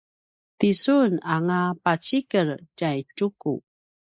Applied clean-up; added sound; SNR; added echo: neural mask model Resemble Enhance denoiser.